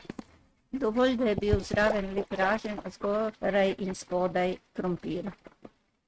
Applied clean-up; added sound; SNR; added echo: neural mask model RNNoise.